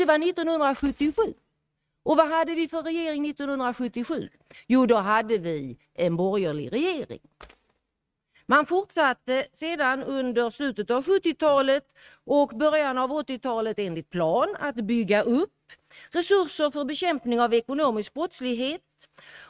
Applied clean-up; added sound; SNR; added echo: neural mask model RNNoise.